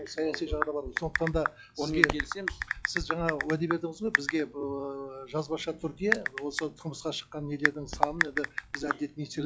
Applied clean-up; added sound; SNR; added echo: classical method log-MMSE.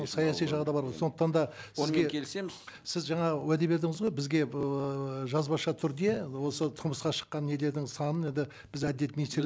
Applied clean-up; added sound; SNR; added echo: none; none; none; none.